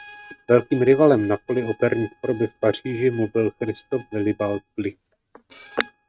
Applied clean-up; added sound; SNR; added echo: neural mask model RNNoise.